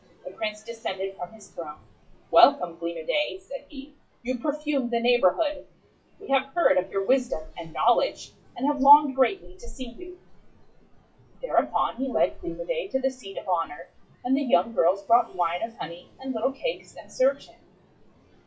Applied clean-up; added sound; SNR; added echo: classical method WPE with log-MMSE.